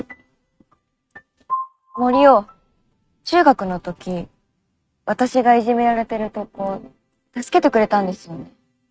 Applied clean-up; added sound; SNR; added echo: neural mask model RNNoise.